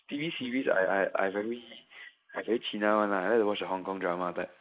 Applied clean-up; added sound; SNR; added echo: neural mask model Resemble Enhance denoiser.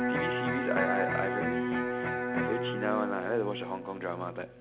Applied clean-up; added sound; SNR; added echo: none; Electric guitar; -2 dB; none.